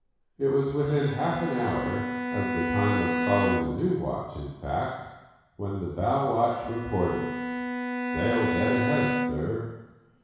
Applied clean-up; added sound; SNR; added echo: none; Bowed string instrument; 3 dB; reverberation time 1.1 s.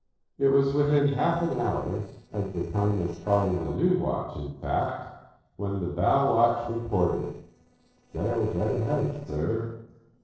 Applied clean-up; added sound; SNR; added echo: neural separator model SepFormer DNS4.